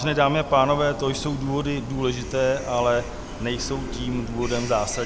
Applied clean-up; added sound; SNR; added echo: none; Train; 10 dB; none.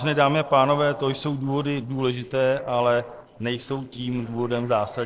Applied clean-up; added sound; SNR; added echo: neural separator model SepFormer DNS4.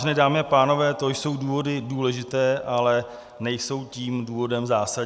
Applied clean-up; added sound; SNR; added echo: none; none; none; none.